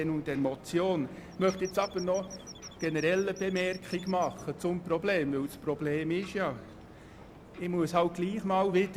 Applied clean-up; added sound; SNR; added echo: none; Squeak / Chirp, tweet + Ocean; 18 dB; none.